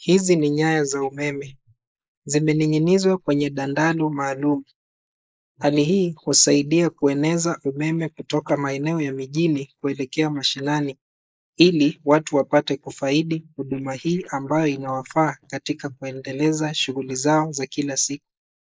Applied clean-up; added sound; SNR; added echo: neural mask model Resemble Enhance denoiser.